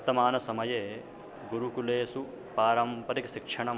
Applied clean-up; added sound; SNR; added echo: none; none; none; none.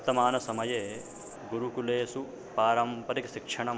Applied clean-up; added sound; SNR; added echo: none; Cricket; 18 dB; none.